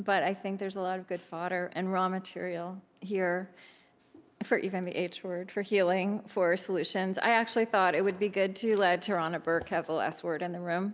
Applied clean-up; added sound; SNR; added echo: none; none; none; none.